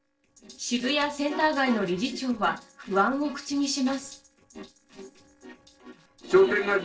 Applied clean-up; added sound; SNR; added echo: neural separator model SepFormer DNS4.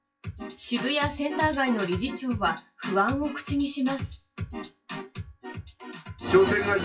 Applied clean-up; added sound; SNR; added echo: classical method WPE with log-MMSE.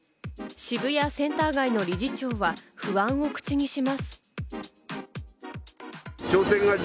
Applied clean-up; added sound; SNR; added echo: none; none; none; none.